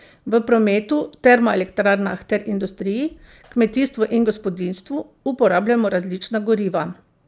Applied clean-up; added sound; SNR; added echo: none; none; none; none.